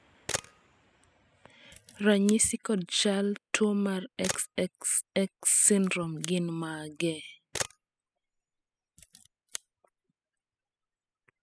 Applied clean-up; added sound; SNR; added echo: classical method spectral subtraction.